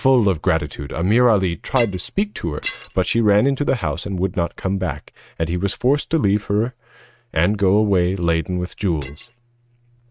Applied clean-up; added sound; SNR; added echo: neural mask model RNNoise.